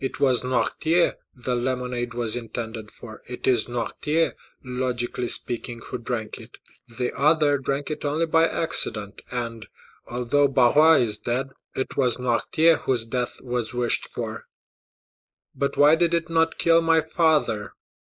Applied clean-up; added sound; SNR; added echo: neural mask model Resemble Enhance denoiser.